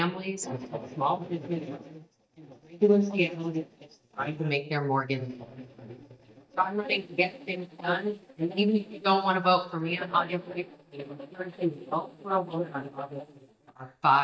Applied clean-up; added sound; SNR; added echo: neural mask model DeepFilterNet 3.